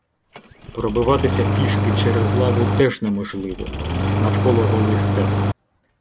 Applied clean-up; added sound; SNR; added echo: none; Engine starting; -3 dB; none.